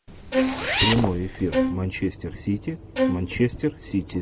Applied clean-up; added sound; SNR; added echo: none; Zipper (clothing) + Bowed string instrument; 0 dB; none.